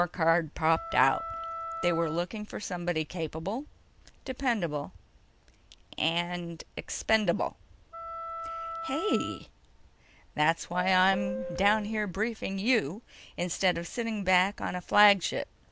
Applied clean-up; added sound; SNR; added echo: none; Subway, metro, underground / Doorbell + Wind instrument, woodwind instrument; 8 dB; none.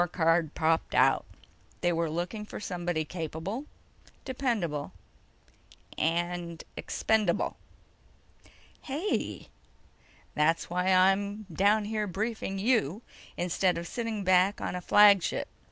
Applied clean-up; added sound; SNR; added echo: none; none; none; none.